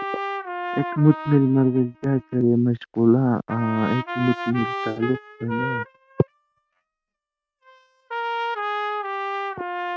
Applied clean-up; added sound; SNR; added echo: neural mask model RNNoise.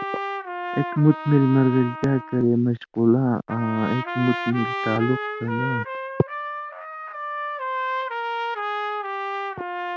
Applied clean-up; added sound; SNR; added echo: none; Trumpet; 6 dB; none.